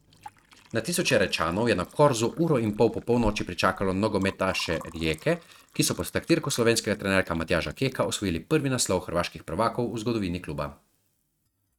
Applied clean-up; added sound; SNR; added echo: neural mask model RNNoise.